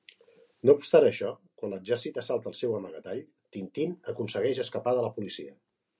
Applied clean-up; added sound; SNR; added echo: none; none; none; none.